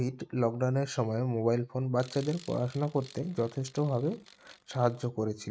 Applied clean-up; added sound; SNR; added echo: neural mask model RNNoise.